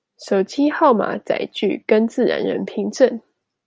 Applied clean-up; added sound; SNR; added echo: none; none; none; none.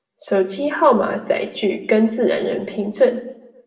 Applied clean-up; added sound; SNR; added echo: none; none; none; reverberation time 0.6 s.